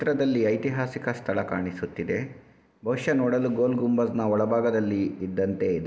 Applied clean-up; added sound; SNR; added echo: none; none; none; none.